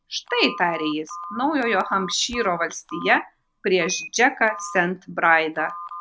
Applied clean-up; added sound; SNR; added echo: none; Telephone; 14 dB; none.